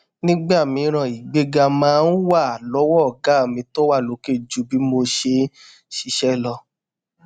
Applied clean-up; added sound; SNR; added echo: none; none; none; none.